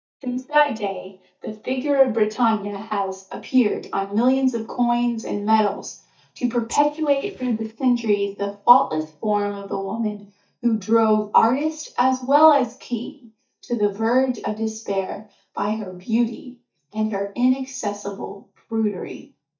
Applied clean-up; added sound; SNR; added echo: neural mask model DeepFilterNet 3.